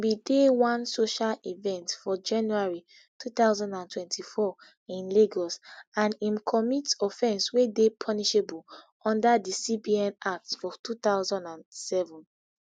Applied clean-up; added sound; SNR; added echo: none; none; none; none.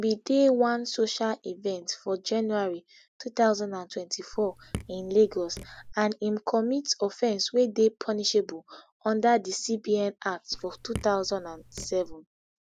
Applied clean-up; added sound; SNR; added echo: none; Raindrop / Drip; 14 dB; none.